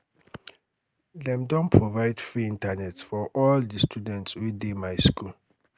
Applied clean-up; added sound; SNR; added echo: none; none; none; none.